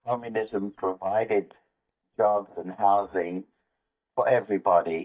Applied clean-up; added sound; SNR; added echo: neural mask model DeepFilterNet 3.